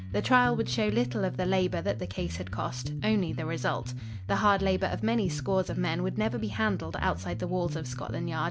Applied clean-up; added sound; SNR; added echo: none; Bass guitar; 6 dB; none.